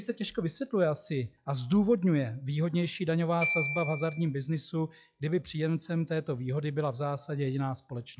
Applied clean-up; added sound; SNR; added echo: classical method log-MMSE.